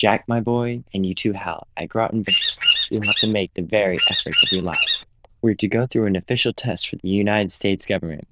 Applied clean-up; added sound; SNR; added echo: neural diffusion model UNIVERSE++.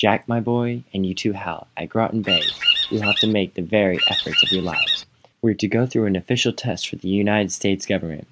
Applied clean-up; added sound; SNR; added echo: none; Bird vocalization, bird call, bird song; -2 dB; none.